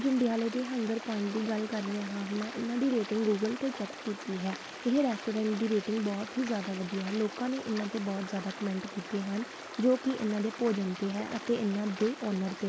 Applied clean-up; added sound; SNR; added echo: none; Stream; 11 dB; none.